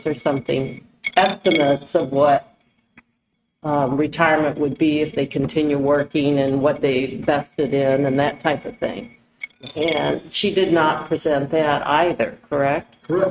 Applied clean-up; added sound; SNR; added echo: neural mask model RNNoise.